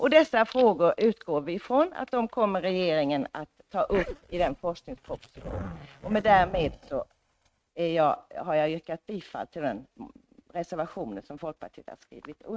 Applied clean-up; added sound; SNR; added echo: neural mask model RNNoise.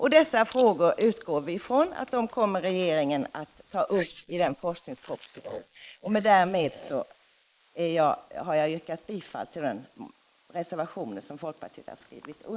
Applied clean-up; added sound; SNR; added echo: neural mask model Resemble Enhance denoiser.